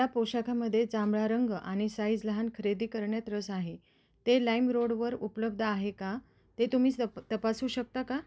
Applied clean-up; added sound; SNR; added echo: none; none; none; none.